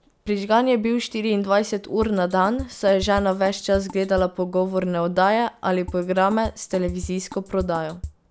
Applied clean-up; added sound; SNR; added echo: none; Drum kit; 14 dB; none.